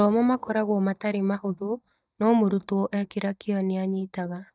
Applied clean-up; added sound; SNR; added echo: neural mask model DeepFilterNet 3.